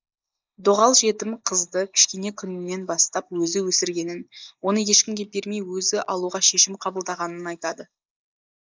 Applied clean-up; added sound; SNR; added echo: neural mask model Resemble Enhance denoiser.